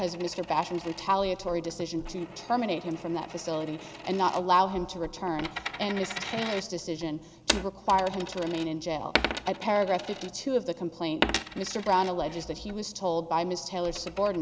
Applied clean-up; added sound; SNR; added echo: none; Coin (dropping); 8 dB; none.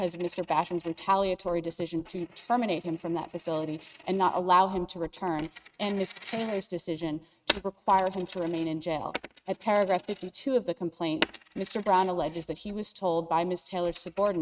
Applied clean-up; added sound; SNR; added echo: neural mask model RNNoise.